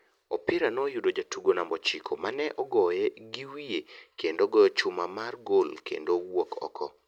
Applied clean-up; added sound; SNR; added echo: none; none; none; none.